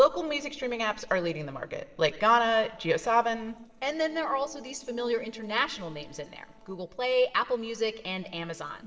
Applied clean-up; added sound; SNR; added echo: neural separator model SepFormer DNS4.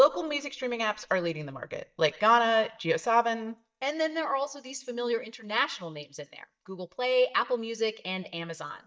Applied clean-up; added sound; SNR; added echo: neural mask model DeepFilterNet 3.